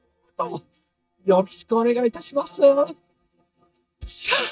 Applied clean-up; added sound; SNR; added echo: neural mask model DeepFilterNet 3.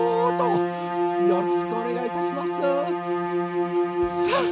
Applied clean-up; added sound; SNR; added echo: none; Bowed string instrument; -4 dB; none.